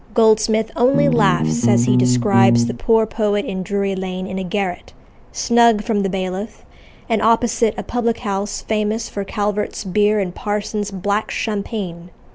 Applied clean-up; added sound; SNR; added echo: none; Bass guitar; -3 dB; none.